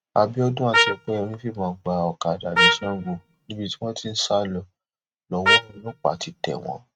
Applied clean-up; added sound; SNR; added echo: neural mask model RNNoise.